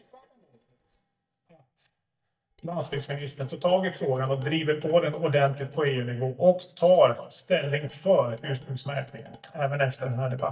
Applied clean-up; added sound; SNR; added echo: neural mask model DeepFilterNet 3.